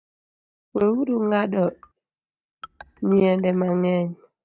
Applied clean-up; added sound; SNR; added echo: neural mask model DeepFilterNet 3.